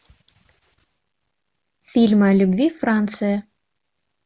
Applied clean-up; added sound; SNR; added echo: none; none; none; none.